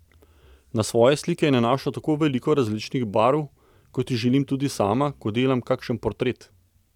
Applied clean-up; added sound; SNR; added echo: none; none; none; none.